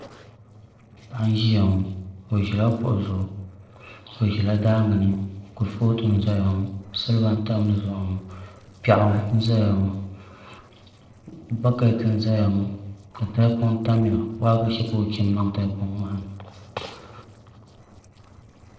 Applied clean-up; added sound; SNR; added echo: neural separator model SepFormer DNS4.